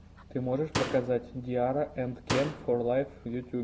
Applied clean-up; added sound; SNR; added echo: none; Slam; 6 dB; none.